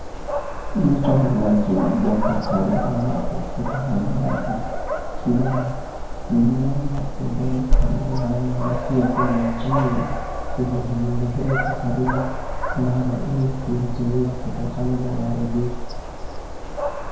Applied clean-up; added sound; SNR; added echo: none; Dog; 1 dB; reverberation time 0.9 s.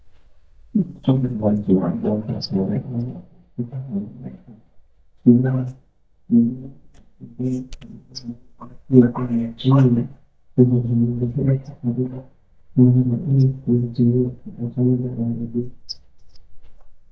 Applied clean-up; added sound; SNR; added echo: neural mask model DeepFilterNet 3.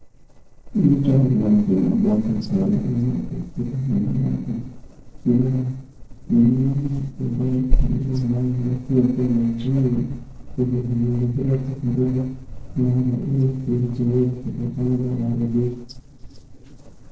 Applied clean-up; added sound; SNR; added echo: neural separator model SepFormer DNS4.